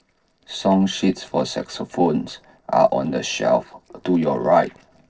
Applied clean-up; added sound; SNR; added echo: neural separator model SepFormer DNS4.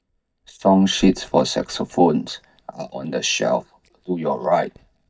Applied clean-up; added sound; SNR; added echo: neural mask model DeepFilterNet 3.